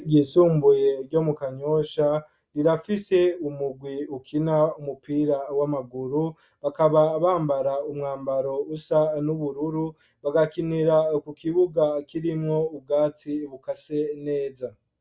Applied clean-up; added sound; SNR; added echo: none; none; none; none.